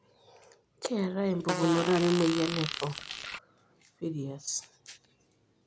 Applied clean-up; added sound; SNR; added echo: none; Fart; 4 dB; none.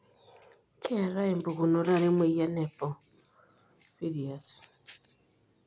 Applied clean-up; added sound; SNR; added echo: none; none; none; none.